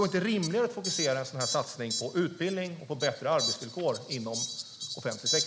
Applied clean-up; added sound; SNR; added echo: none; Fowl; 5 dB; none.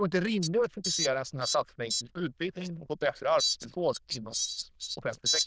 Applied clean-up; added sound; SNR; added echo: neural diffusion model UNIVERSE++.